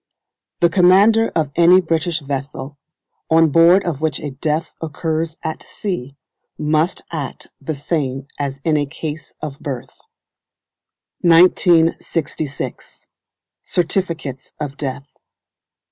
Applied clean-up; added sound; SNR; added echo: none; none; none; none.